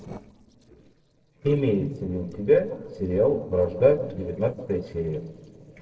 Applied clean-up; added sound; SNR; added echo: neural separator model SepFormer DNS4.